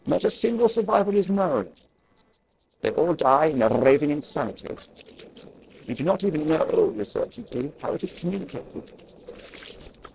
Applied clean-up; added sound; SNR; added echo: neural separator model SepFormer DNS4.